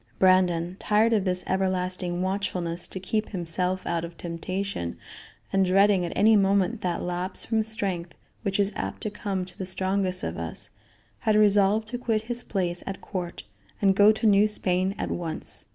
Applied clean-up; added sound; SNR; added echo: none; none; none; none.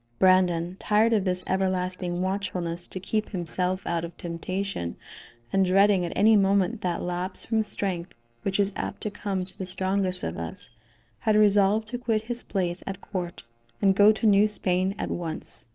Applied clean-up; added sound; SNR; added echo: neural separator model SepFormer DNS4.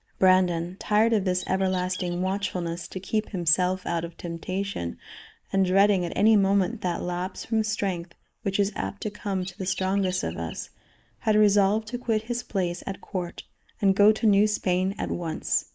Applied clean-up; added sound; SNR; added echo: neural mask model Resemble Enhance denoiser.